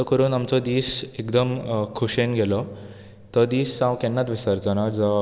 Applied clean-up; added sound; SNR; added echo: none; none; none; none.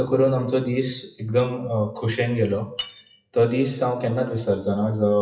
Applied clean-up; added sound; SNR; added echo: classical method WPE with log-MMSE.